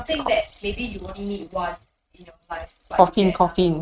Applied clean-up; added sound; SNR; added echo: neural mask model RNNoise.